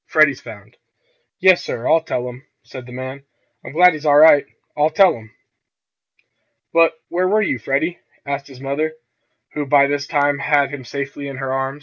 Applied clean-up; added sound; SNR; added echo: none; none; none; none.